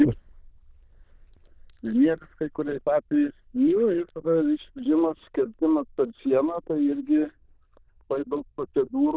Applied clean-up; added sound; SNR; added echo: neural diffusion model UNIVERSE++.